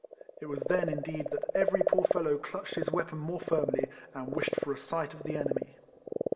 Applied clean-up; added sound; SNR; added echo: none; Frog; -1 dB; reverberation time 1.2 s.